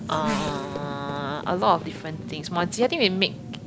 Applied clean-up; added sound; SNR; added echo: none; Race car, auto racing / Accelerating, revving, vroom + Fire; 8 dB; none.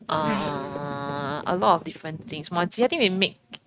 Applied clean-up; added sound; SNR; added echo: neural mask model RNNoise.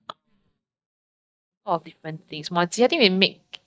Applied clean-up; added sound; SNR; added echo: neural mask model DeepFilterNet 3.